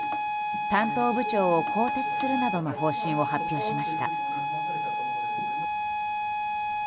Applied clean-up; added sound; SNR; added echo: none; Harmonica; -2 dB; reverberation time 1.1 s.